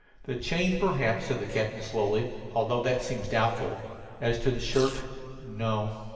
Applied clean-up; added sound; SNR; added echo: none; Domestic sounds, home sounds; 16 dB; reverberation time 2.3 s.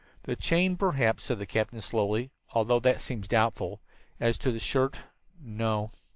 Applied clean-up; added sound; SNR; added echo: none; none; none; none.